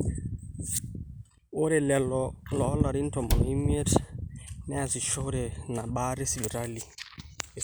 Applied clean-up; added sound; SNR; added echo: none; Cupboard open or close; 2 dB; none.